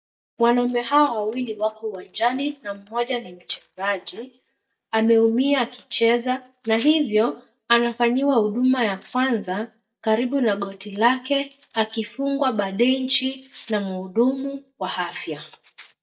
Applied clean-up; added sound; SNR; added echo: neural mask model DeepFilterNet 3.